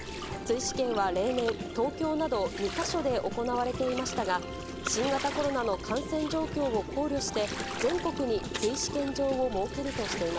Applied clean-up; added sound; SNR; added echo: none; Gurgling; 8 dB; none.